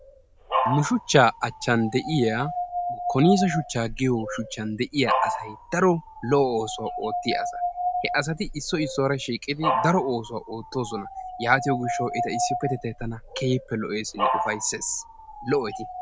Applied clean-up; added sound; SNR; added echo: none; Dog; 5 dB; none.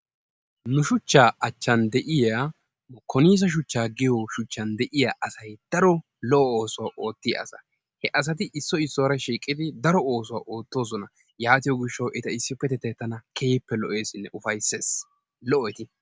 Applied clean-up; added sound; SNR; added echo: none; none; none; none.